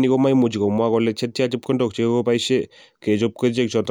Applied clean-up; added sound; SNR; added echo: none; none; none; none.